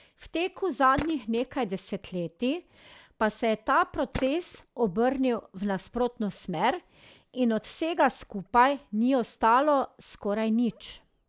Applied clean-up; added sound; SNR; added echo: none; Tools; 10 dB; none.